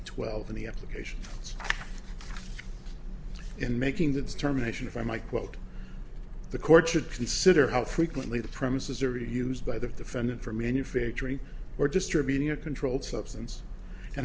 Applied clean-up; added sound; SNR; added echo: none; none; none; none.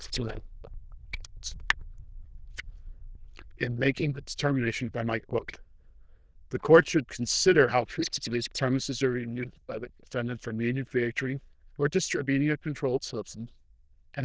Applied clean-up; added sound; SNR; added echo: neural diffusion model UNIVERSE++.